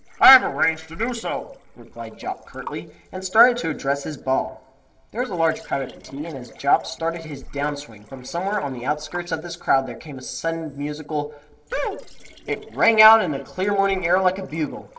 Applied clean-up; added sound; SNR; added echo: neural separator model SepFormer DNS4.